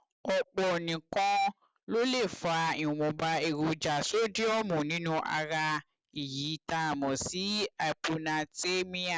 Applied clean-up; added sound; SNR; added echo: none; none; none; none.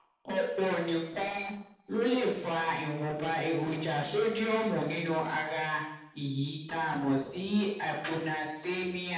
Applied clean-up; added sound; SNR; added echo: neural separator model SepFormer DNS4.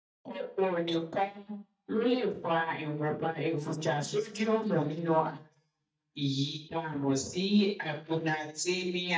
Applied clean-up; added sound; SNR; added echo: neural mask model DeepFilterNet 3.